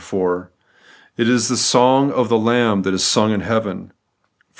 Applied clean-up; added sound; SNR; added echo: none; none; none; none.